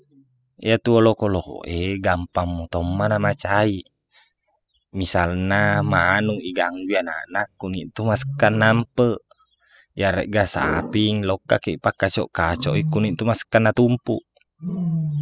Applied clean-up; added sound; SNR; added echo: classical method spectral subtraction.